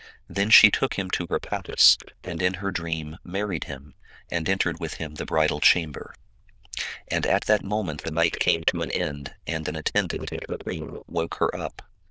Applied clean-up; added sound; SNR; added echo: neural diffusion model UNIVERSE++.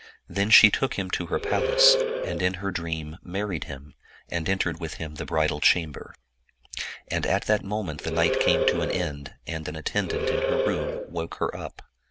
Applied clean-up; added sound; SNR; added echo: none; Animal; 0 dB; none.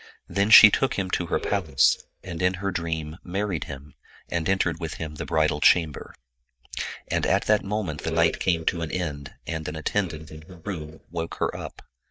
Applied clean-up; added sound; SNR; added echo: neural mask model DeepFilterNet 3.